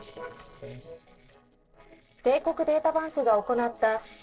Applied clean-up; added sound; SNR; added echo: neural separator model SepFormer DNS4.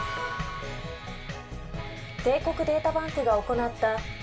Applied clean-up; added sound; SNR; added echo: none; Guitar; 15 dB; reverberation time 0.2 s.